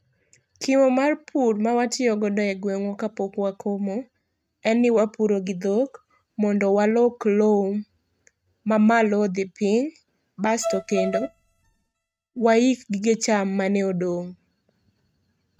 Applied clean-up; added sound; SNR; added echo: neural mask model RNNoise.